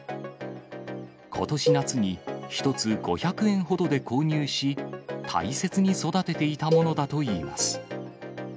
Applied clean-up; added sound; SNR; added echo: none; Cowbell; 4 dB; none.